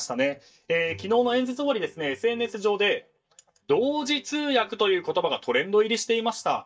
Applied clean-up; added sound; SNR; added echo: neural mask model DeepFilterNet 3.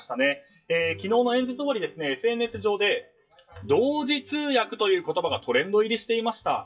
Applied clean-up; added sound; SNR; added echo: classical method WPE with log-MMSE.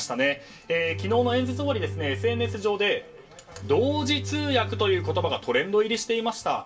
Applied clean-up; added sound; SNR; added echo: none; Bowed string instrument; 7 dB; reverberation time 0.2 s.